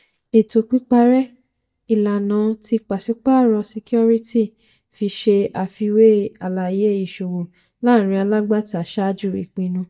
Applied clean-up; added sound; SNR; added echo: neural mask model DeepFilterNet 3.